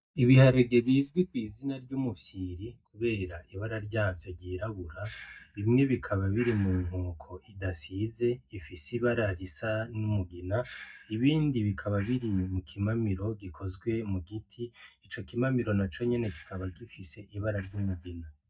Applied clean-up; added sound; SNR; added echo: neural mask model DeepFilterNet 3.